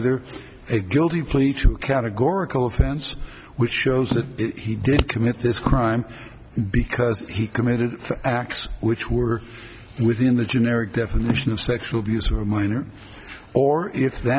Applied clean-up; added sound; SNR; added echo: none; Scissors + Percussion; 8 dB; none.